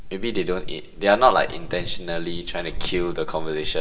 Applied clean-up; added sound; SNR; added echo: none; Thunder / Wind / Bird vocalization, bird call, bird song; 4 dB; reverberation time 0.6 s.